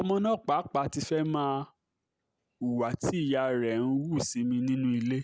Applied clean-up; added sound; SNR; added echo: none; none; none; none.